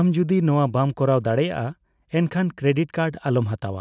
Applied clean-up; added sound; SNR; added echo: none; none; none; none.